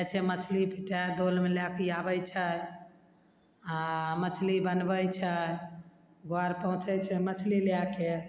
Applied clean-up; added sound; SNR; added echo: none; none; none; none.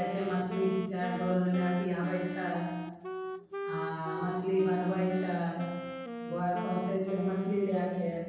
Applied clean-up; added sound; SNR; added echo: none; Wind instrument, woodwind instrument; 8 dB; reverberation time 1.1 s.